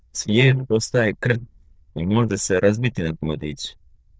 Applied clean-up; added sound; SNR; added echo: neural diffusion model UNIVERSE++.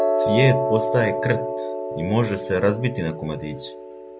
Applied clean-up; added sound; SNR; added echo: none; Piano; 2 dB; none.